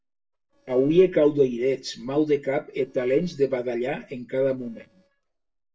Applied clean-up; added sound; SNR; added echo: neural separator model SepFormer DNS4.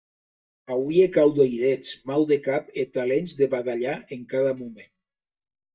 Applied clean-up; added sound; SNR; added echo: neural mask model DeepFilterNet 3.